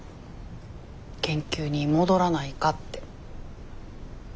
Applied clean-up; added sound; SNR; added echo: none; none; none; none.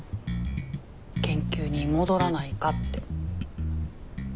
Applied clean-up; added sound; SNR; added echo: none; Bass guitar; 1 dB; none.